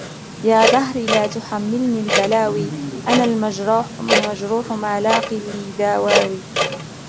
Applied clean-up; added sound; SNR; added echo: none; Clock; 3 dB; none.